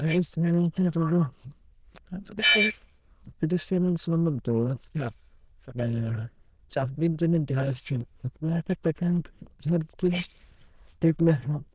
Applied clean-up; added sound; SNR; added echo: neural diffusion model UNIVERSE++.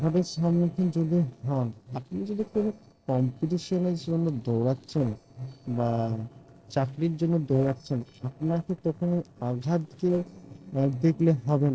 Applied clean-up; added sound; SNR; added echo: neural separator model SepFormer DNS4.